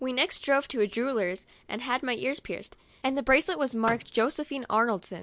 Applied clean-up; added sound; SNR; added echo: none; Vehicle; 13 dB; none.